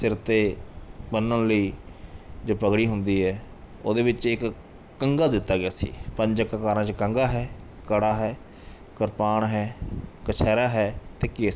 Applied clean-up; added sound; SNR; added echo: none; none; none; none.